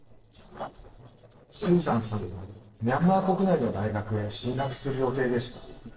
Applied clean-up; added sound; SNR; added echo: neural separator model SepFormer DNS4.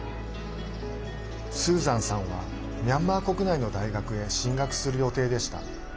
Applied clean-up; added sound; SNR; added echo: none; none; none; none.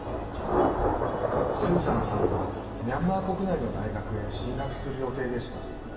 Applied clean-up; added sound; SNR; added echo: none; Thunder / Rain; 0 dB; reverberation time 1.2 s.